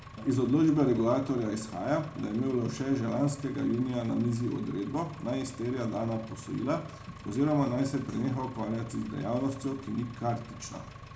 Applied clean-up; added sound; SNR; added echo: none; Engine; 16 dB; reverberation time 0.3 s.